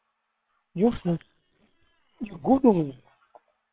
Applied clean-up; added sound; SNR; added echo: neural separator model SepFormer WHAM!.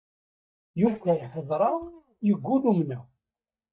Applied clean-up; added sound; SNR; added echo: neural mask model DeepFilterNet 3.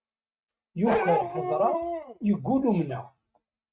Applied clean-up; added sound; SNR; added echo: neural mask model RNNoise.